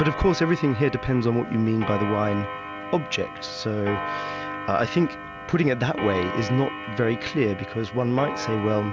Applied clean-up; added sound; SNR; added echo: none; Clock; 9 dB; none.